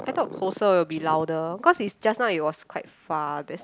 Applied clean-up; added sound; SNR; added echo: none; Tambourine; 17 dB; none.